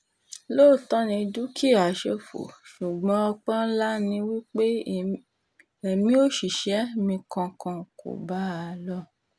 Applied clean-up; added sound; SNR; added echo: none; none; none; none.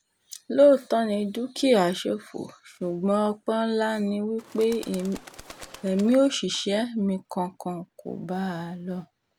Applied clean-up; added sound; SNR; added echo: none; Bird; 19 dB; none.